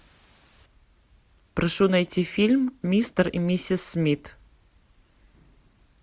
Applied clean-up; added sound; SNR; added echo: none; none; none; none.